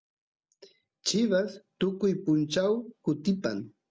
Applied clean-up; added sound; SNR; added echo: none; none; none; none.